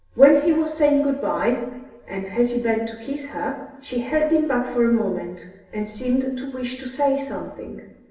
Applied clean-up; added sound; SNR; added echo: none; none; none; reverberation time 0.9 s.